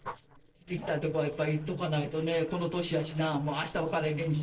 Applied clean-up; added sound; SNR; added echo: neural separator model SepFormer DNS4.